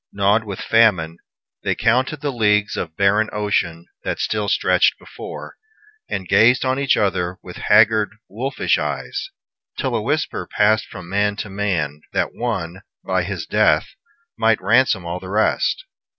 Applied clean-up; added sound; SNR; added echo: none; none; none; none.